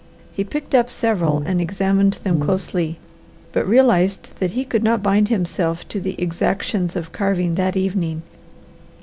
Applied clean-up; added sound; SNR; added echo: none; Brass instrument; 5 dB; none.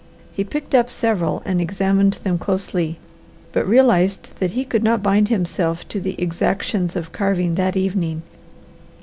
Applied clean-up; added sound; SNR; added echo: none; none; none; none.